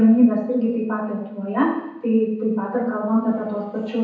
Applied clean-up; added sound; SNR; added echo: none; none; none; reverberation time 0.9 s.